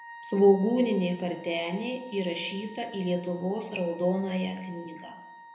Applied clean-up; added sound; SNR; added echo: none; Wind instrument, woodwind instrument; 19 dB; reverberation time 0.7 s.